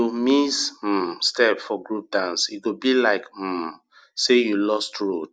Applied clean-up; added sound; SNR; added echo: none; none; none; none.